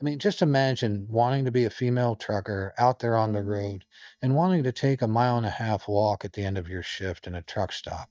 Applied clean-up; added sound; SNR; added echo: neural mask model DeepFilterNet 3.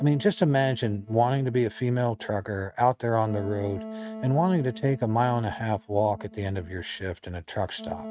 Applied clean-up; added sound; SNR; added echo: neural mask model RNNoise.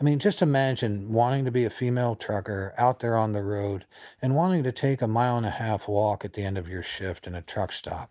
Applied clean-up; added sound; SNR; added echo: none; none; none; none.